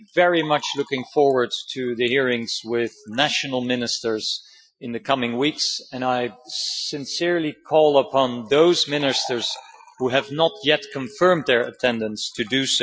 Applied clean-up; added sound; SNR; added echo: classical method Wiener filter.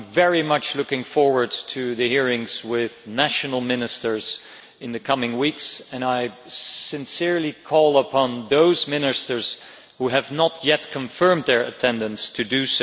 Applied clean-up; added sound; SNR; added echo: none; none; none; none.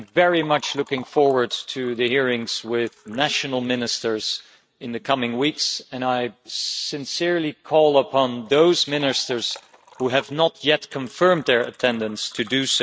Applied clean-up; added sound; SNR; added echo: neural mask model RNNoise.